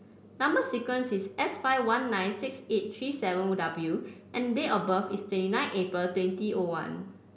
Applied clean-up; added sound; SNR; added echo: none; none; none; none.